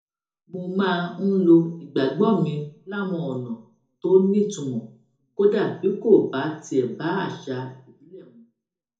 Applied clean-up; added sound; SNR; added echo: none; none; none; reverberation time 0.5 s.